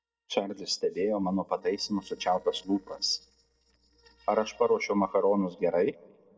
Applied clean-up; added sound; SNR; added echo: neural separator model SepFormer DNS4.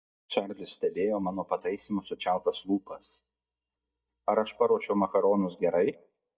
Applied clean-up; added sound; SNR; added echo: neural mask model DeepFilterNet 3.